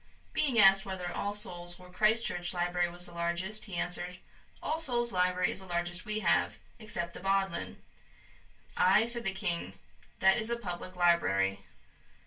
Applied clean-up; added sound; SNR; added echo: none; none; none; reverberation time 0.2 s.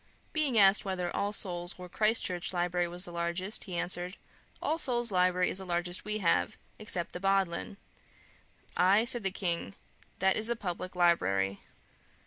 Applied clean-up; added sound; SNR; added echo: none; none; none; none.